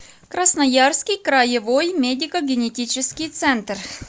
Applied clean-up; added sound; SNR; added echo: none; none; none; none.